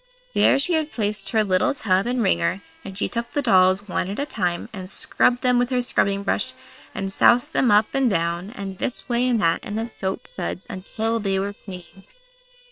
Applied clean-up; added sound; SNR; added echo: neural separator model SepFormer WHAM!.